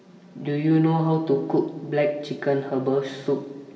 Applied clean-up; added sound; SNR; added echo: none; none; none; reverberation time 2.2 s.